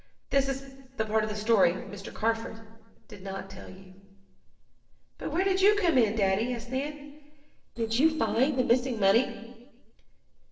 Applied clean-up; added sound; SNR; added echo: neural separator model SepFormer DNS4.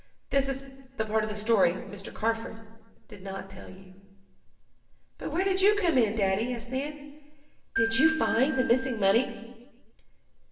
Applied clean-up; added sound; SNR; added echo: none; Ringtone / Bell; 4 dB; reverberation time 1.0 s.